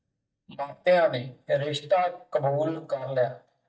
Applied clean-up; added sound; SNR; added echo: neural mask model DeepFilterNet 3.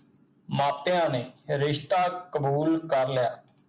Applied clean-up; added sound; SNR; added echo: none; none; none; none.